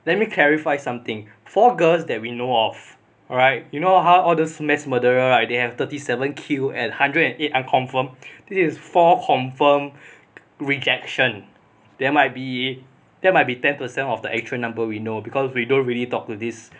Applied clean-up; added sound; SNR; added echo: none; none; none; none.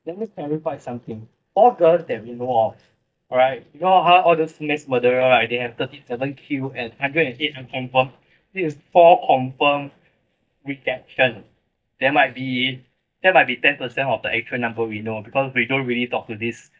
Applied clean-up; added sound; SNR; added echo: neural mask model DeepFilterNet 3.